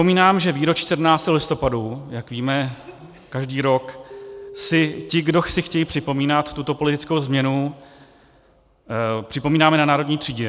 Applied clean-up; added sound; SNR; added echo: none; Telephone; 16 dB; none.